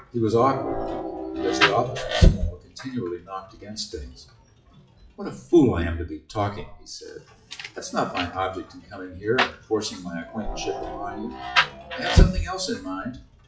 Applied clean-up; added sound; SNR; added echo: classical method WPE with log-MMSE.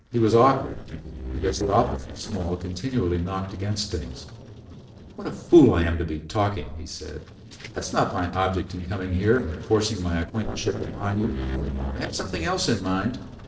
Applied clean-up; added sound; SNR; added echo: neural separator model SepFormer DNS4.